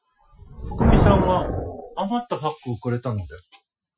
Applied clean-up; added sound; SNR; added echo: classical method Wiener filter.